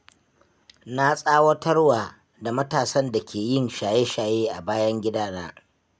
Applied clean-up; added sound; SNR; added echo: none; none; none; none.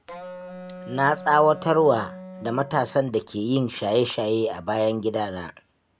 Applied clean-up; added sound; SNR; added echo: none; Wind instrument, woodwind instrument; 16 dB; none.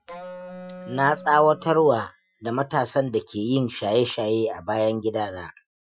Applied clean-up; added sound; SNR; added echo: classical method Wiener filter.